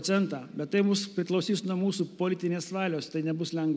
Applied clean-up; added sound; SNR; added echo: none; none; none; none.